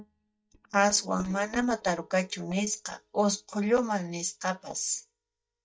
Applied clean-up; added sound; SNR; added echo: neural mask model DeepFilterNet 3.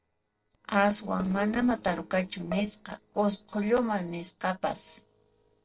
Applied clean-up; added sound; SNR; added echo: neural separator model SepFormer DNS4.